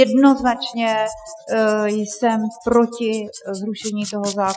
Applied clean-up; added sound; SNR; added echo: classical method Wiener filter.